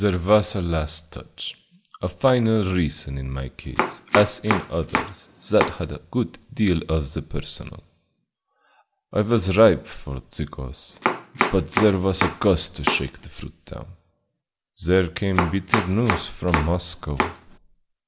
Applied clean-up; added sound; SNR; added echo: none; Domestic sounds, home sounds; 3 dB; none.